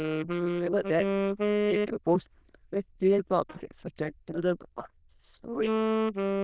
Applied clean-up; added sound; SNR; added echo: neural diffusion model UNIVERSE++.